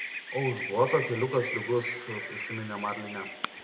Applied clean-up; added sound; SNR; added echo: none; Bird vocalization, bird call, bird song; 6 dB; reverberation time 0.6 s.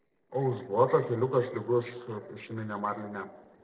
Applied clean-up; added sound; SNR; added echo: neural separator model SepFormer DNS4.